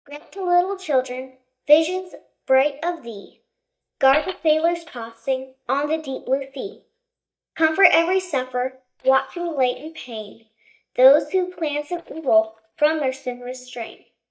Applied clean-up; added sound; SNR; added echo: neural mask model DeepFilterNet 3.